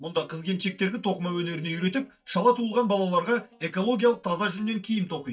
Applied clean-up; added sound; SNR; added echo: neural mask model DeepFilterNet 3.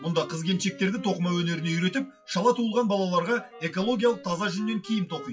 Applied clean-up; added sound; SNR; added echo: classical method WPE with log-MMSE.